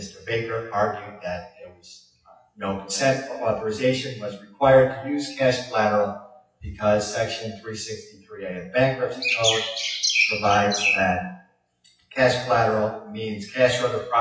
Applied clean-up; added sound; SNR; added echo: classical method WPE with log-MMSE.